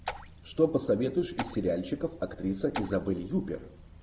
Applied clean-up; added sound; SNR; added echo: none; Raindrop / Splash, splatter; 14 dB; none.